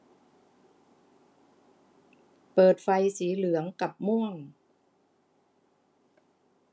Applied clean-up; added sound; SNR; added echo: none; none; none; none.